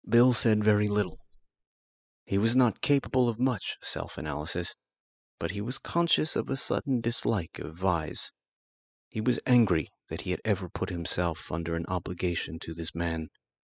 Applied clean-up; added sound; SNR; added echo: classical method spectral subtraction.